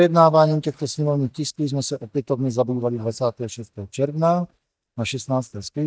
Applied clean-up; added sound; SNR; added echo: neural mask model DeepFilterNet 3.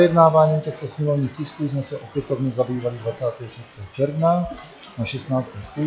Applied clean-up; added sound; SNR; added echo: classical method log-MMSE.